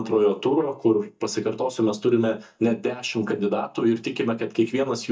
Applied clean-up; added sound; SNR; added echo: neural mask model DeepFilterNet 3.